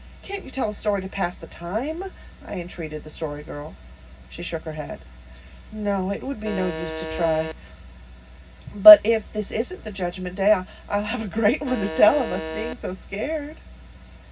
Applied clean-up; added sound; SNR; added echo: none; Alarm; 8 dB; reverberation time 0.4 s.